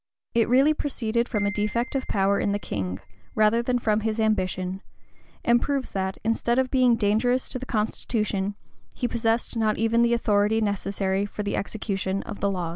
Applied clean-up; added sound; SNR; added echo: none; Marimba, xylophone; 19 dB; none.